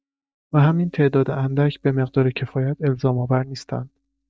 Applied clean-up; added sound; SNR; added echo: neural mask model DeepFilterNet 3.